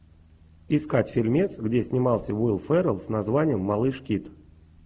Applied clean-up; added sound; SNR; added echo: none; none; none; none.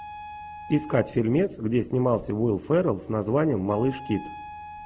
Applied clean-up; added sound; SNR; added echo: none; Wind instrument, woodwind instrument; 17 dB; none.